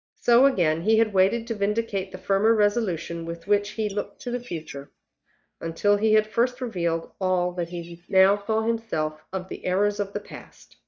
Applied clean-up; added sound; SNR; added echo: neural mask model DeepFilterNet 3.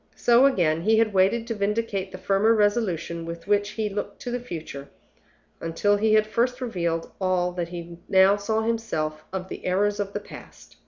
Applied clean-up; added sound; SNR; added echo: none; none; none; none.